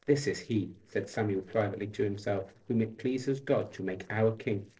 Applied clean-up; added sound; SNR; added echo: neural separator model SepFormer DNS4.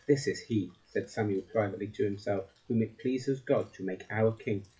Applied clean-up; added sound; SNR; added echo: classical method WPE with log-MMSE.